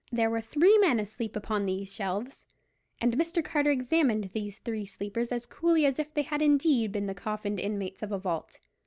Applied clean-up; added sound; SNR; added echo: none; none; none; none.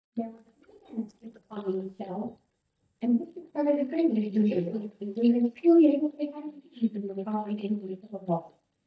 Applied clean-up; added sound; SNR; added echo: neural mask model DeepFilterNet 3.